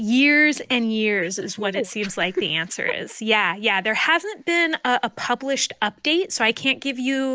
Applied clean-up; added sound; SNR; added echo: neural mask model Resemble Enhance denoiser.